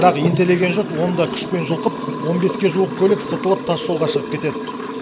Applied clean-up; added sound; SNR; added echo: none; Liquid; 6 dB; none.